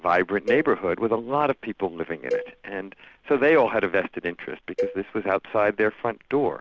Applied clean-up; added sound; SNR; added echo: none; Cowbell; 11 dB; none.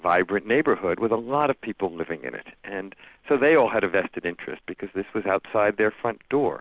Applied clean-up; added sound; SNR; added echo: none; none; none; none.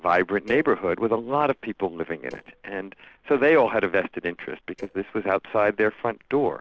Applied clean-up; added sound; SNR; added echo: neural separator model SepFormer DNS4.